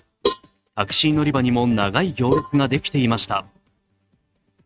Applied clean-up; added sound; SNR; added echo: neural mask model RNNoise.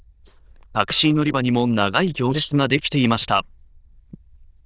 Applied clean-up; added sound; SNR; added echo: neural diffusion model UNIVERSE++.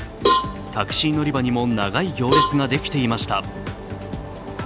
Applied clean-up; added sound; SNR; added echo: none; Cowbell; 3 dB; none.